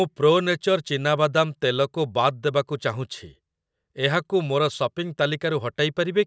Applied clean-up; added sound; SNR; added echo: none; none; none; none.